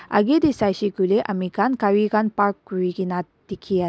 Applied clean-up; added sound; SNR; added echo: none; none; none; none.